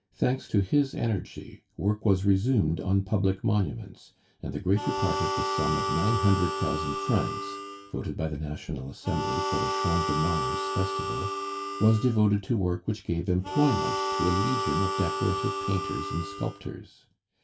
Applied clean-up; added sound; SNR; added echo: none; Harmonica; 3 dB; reverberation time 0.2 s.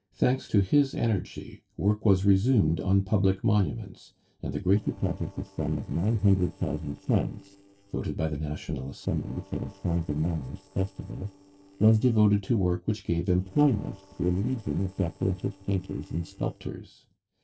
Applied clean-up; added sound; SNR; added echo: neural separator model SepFormer DNS4.